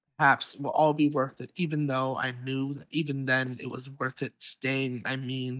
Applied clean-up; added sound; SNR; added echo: neural mask model DeepFilterNet 3.